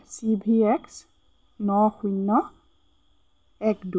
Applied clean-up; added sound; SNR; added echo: none; none; none; none.